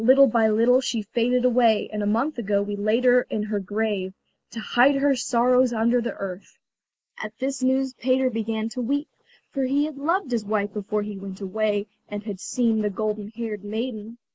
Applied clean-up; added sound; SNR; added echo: neural mask model Resemble Enhance denoiser.